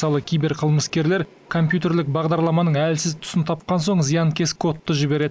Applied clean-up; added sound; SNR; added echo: none; none; none; none.